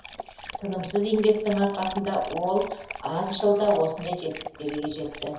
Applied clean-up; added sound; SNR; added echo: none; Dog; 12 dB; reverberation time 0.7 s.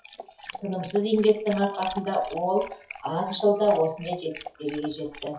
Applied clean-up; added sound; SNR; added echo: classical method WPE with log-MMSE.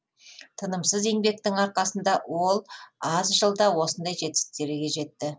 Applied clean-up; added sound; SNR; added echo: none; none; none; none.